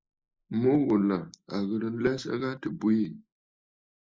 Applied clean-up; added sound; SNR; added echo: neural mask model Resemble Enhance denoiser.